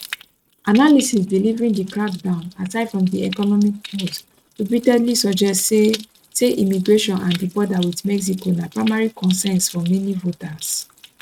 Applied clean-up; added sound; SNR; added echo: neural mask model RNNoise.